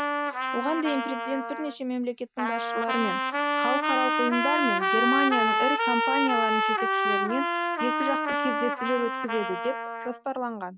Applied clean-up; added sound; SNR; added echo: none; Trumpet; -3 dB; none.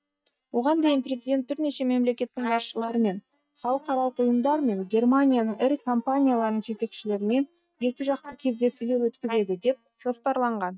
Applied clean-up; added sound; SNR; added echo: neural mask model DeepFilterNet 3.